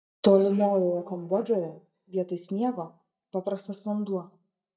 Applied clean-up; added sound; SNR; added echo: neural mask model DeepFilterNet 3.